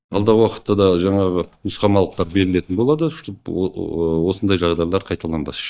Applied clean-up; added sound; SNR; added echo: neural mask model DeepFilterNet 3.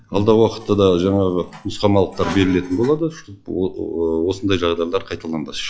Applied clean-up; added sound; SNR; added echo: classical method log-MMSE.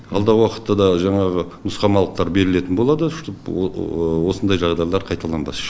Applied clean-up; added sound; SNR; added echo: none; none; none; none.